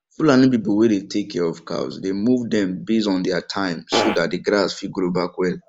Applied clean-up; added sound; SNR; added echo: none; Fart; 0 dB; none.